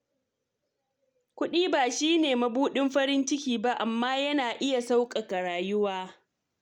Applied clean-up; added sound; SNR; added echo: none; none; none; none.